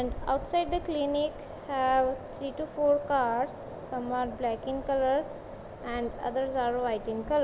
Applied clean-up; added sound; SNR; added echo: none; none; none; none.